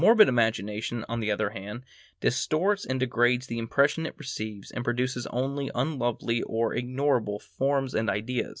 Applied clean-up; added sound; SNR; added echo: none; none; none; none.